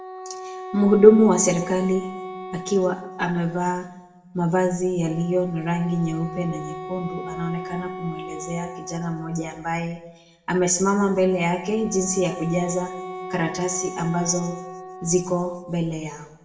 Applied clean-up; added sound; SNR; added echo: none; Wind instrument, woodwind instrument; 13 dB; reverberation time 0.6 s.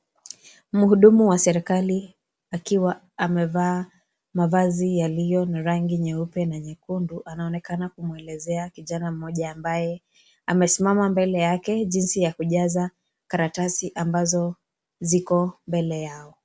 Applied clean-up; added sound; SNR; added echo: none; none; none; none.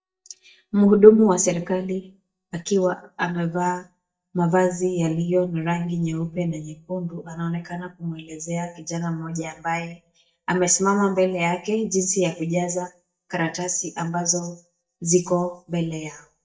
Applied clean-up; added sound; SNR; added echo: neural mask model DeepFilterNet 3.